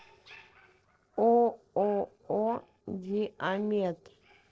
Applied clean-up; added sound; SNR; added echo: neural separator model SepFormer DNS4.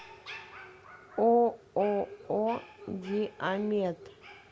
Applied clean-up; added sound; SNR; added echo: none; Dog; 20 dB; none.